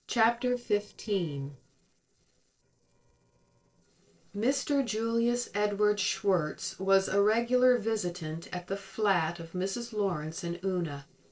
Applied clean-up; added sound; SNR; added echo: neural separator model SepFormer DNS4.